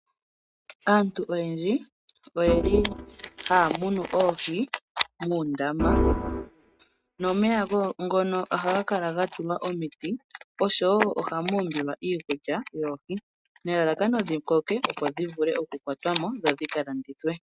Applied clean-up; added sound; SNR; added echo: neural mask model RNNoise.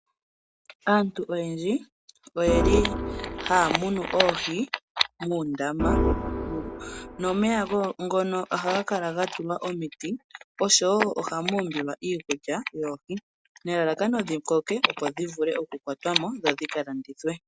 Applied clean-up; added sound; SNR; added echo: none; Organ; 1 dB; none.